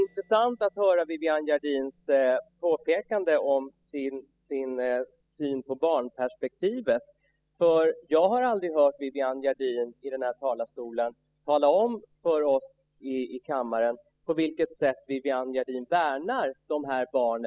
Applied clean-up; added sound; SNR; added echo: classical method spectral subtraction.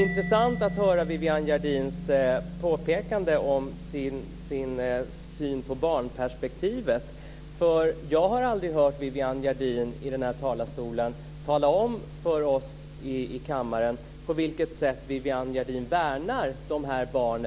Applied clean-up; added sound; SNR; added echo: none; Mallet percussion; 14 dB; none.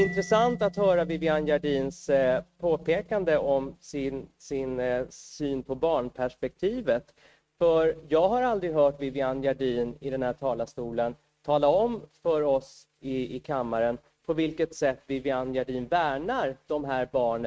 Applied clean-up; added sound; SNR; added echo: neural mask model RNNoise.